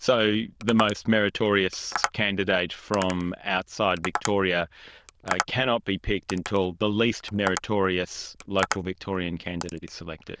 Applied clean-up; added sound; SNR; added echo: neural diffusion model UNIVERSE++.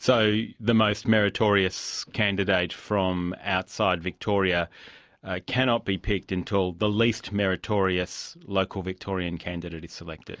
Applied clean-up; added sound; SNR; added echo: none; none; none; none.